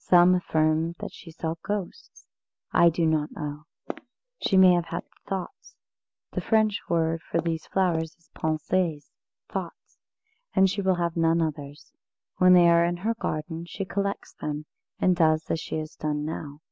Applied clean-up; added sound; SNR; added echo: neural mask model Resemble Enhance denoiser.